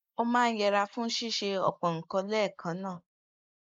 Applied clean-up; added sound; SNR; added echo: neural mask model Resemble Enhance denoiser.